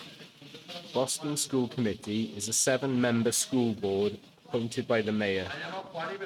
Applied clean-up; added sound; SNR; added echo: neural mask model RNNoise.